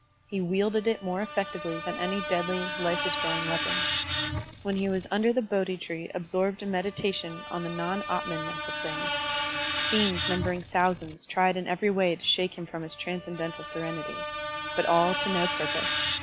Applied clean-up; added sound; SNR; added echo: none; Screech; 2 dB; none.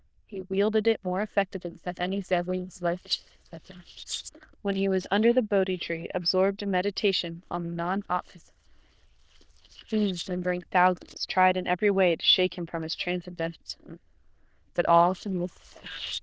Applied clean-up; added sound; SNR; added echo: neural diffusion model UNIVERSE++.